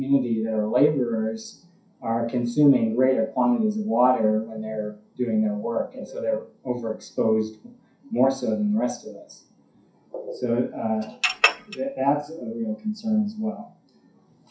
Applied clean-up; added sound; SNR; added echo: classical method WPE with log-MMSE.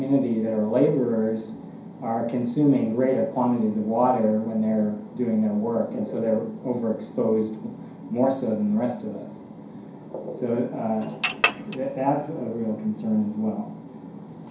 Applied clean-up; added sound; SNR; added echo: none; Chink, clink; 3 dB; reverberation time 0.5 s.